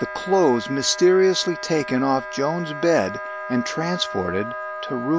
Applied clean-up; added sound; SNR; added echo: none; Wind instrument, woodwind instrument; 10 dB; none.